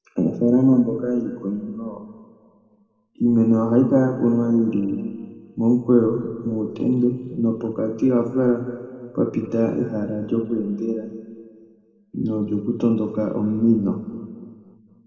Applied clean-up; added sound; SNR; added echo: none; none; none; reverberation time 1.8 s.